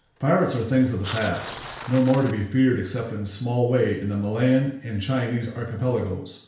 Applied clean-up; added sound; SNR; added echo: none; Bicycle; 19 dB; reverberation time 0.5 s.